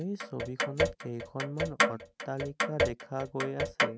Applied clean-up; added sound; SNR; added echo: none; Clock; -5 dB; none.